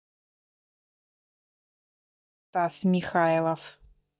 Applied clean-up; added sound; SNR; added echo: neural mask model DeepFilterNet 3.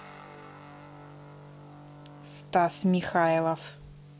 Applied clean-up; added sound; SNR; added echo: none; Guitar; 17 dB; none.